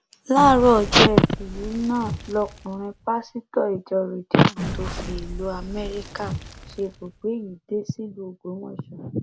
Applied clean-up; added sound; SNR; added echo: none; Crackle; 10 dB; none.